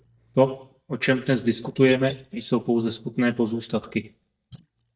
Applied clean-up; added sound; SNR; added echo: neural mask model DeepFilterNet 3.